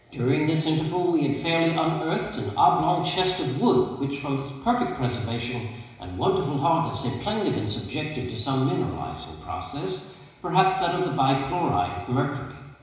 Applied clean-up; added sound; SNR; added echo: none; none; none; reverberation time 1.0 s.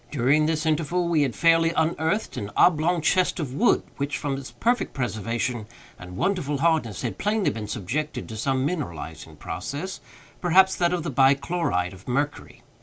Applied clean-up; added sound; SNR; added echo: none; none; none; none.